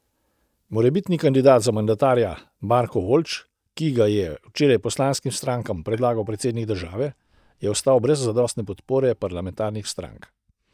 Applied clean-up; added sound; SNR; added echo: neural mask model DeepFilterNet 3.